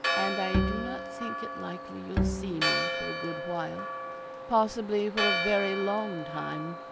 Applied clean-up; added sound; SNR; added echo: none; Bowed string instrument + Church bell; -1 dB; none.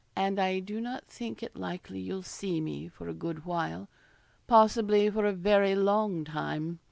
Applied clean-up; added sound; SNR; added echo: none; none; none; none.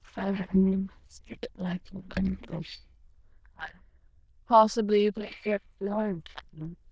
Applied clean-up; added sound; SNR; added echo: neural diffusion model UNIVERSE++.